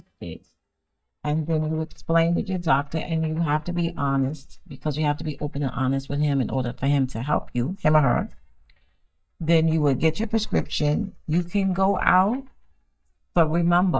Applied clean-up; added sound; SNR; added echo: neural mask model DeepFilterNet 3.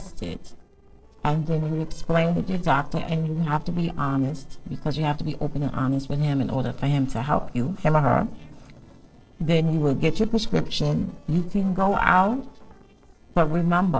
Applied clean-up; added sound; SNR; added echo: neural separator model SepFormer DNS4.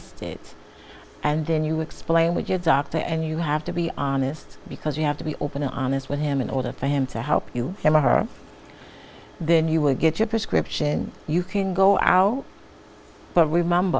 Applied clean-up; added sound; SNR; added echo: none; none; none; none.